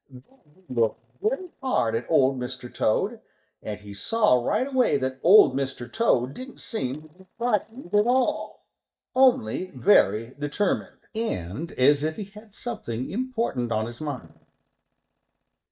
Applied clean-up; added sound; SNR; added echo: neural mask model DeepFilterNet 3.